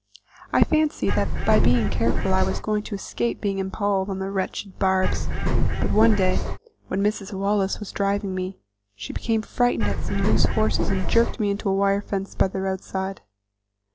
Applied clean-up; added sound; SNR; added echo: none; Bird; -4 dB; none.